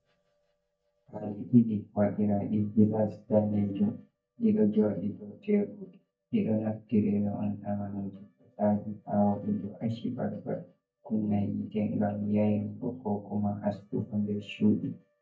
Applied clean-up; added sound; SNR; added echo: neural mask model DeepFilterNet 3.